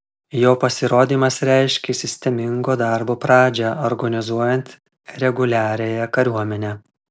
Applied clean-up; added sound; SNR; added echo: none; none; none; none.